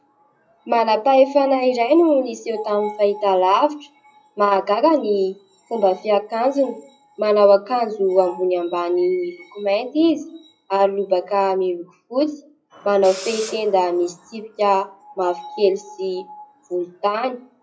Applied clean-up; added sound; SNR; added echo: classical method WPE with log-MMSE.